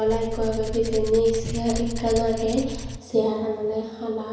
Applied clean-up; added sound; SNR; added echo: none; Tools; 7 dB; reverberation time 0.9 s.